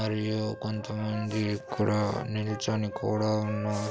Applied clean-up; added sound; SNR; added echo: none; Brass instrument + Wind instrument, woodwind instrument; 13 dB; none.